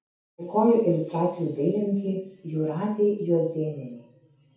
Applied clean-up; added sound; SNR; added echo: none; none; none; reverberation time 0.6 s.